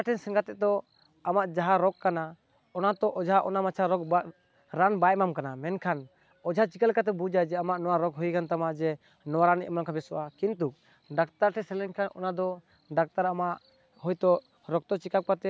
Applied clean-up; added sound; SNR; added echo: none; none; none; none.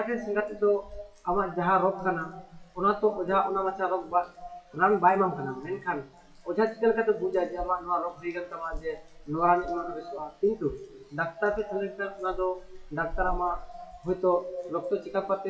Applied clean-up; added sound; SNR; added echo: classical method WPE with log-MMSE.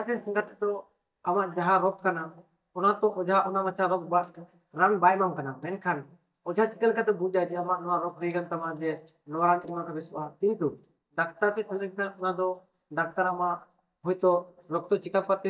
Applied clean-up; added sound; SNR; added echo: neural mask model DeepFilterNet 3.